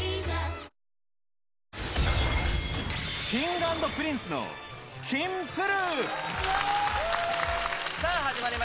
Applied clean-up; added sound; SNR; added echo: none; none; none; none.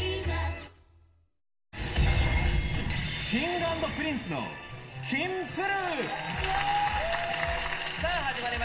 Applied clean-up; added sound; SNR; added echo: none; none; none; reverberation time 1.2 s.